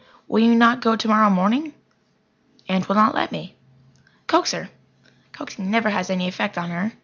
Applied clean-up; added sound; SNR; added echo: none; none; none; none.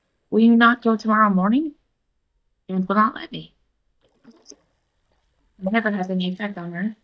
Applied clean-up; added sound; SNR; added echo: neural mask model DeepFilterNet 3.